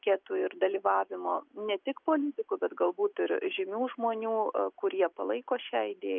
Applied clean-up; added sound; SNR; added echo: none; none; none; none.